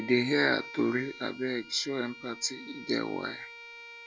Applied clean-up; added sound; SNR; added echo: none; Bowed string instrument; 15 dB; none.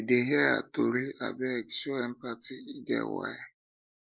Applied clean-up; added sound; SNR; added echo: neural mask model Resemble Enhance denoiser.